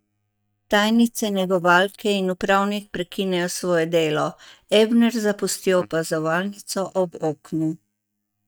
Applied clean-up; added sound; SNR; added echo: neural mask model DeepFilterNet 3.